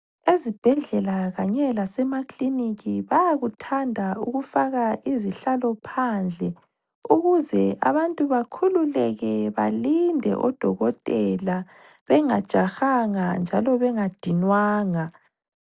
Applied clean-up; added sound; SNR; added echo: none; none; none; none.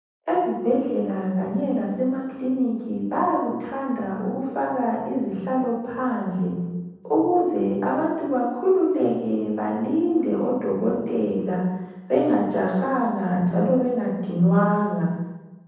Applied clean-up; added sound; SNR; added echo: none; none; none; reverberation time 1.1 s.